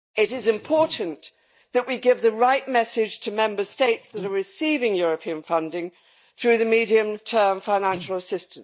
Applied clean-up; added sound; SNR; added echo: neural mask model DeepFilterNet 3.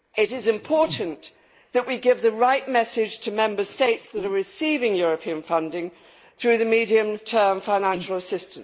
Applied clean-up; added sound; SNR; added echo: neural mask model Resemble Enhance denoiser.